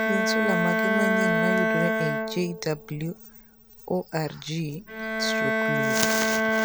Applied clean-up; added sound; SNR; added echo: none; Bowed string instrument; -4 dB; none.